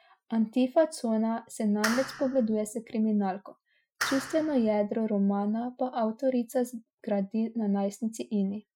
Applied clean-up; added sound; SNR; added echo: classical method Wiener filter.